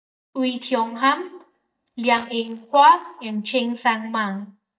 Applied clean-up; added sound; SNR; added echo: neural mask model DeepFilterNet 3.